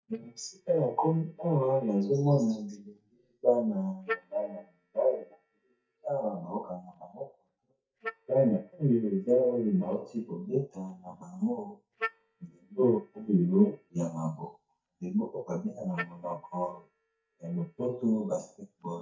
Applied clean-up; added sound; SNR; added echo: neural mask model DeepFilterNet 3.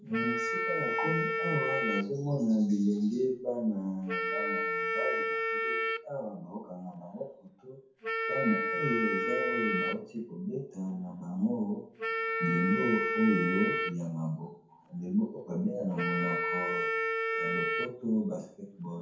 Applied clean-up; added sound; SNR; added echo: none; Wind instrument, woodwind instrument; 1 dB; reverberation time 0.6 s.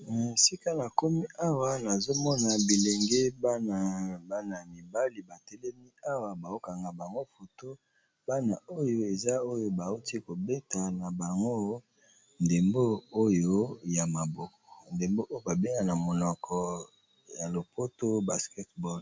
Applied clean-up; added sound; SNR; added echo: none; none; none; none.